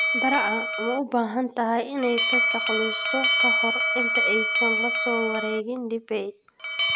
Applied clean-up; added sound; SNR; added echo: none; Alarm; -2 dB; none.